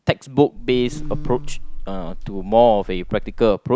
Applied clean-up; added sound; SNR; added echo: none; Buzz; 6 dB; none.